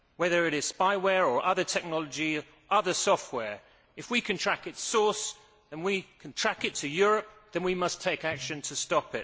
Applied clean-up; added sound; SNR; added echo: none; none; none; none.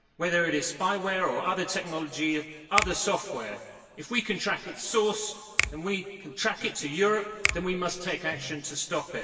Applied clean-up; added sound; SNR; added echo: none; Finger snapping; 6 dB; reverberation time 1.9 s.